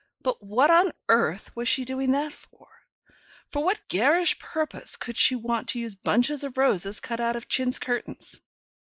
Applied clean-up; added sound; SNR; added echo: neural mask model Resemble Enhance denoiser.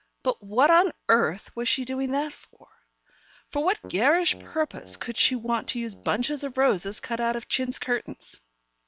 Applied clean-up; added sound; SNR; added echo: neural separator model SepFormer WHAM!.